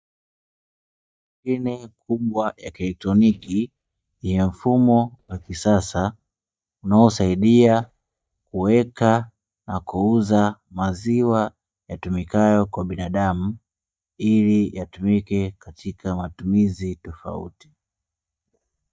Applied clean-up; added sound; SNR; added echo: neural mask model DeepFilterNet 3.